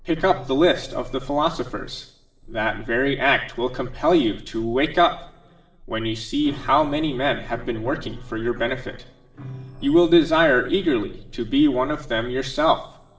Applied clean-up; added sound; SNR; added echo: neural separator model SepFormer DNS4.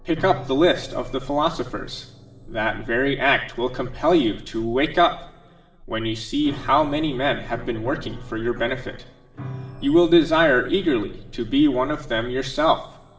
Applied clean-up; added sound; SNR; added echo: none; Piano; 19 dB; reverberation time 1.5 s.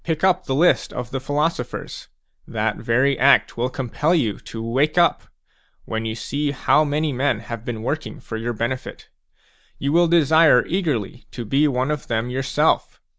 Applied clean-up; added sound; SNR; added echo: none; none; none; none.